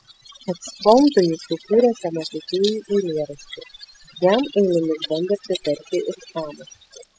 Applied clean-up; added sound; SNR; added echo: classical method spectral subtraction.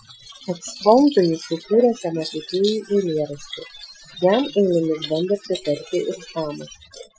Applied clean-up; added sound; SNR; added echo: classical method Wiener filter.